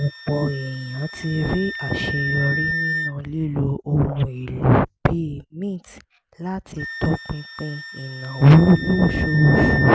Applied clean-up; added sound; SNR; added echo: none; Wind instrument, woodwind instrument; 10 dB; none.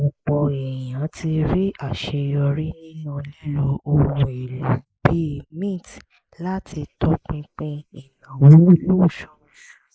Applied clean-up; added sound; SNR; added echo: neural mask model Resemble Enhance denoiser.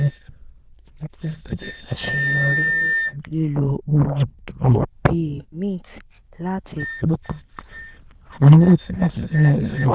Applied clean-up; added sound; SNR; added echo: neural diffusion model UNIVERSE++.